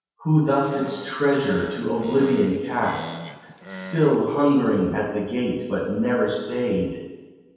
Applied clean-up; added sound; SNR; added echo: none; Animal; 15 dB; reverberation time 1.2 s.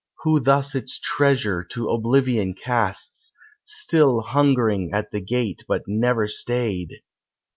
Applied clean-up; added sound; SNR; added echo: none; none; none; none.